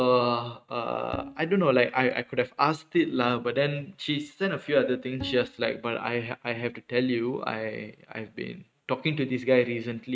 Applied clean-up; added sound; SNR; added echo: neural mask model RNNoise.